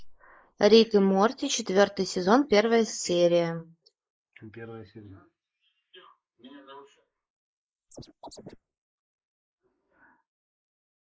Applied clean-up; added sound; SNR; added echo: neural mask model Resemble Enhance denoiser.